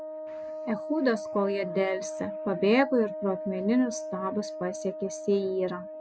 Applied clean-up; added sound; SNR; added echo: none; Wind instrument, woodwind instrument; 8 dB; none.